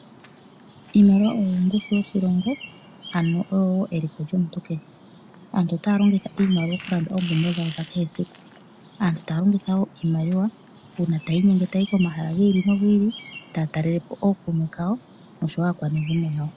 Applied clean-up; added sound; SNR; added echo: none; Fart + Bird vocalization, bird call, bird song; 19 dB; none.